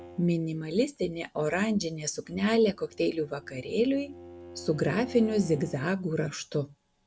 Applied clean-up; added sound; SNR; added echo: none; Bowed string instrument; 19 dB; none.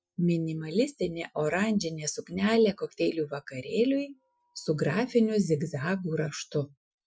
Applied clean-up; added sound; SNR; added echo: classical method Wiener filter.